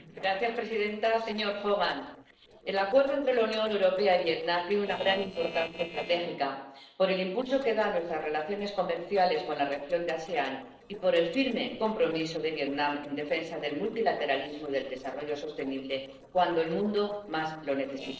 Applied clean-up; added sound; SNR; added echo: neural separator model SepFormer DNS4.